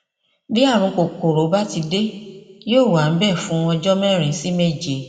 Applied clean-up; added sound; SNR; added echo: none; none; none; reverberation time 1.1 s.